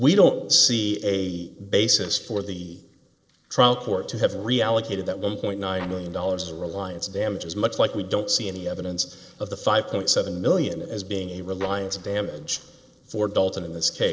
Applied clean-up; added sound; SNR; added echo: neural separator model SepFormer DNS4.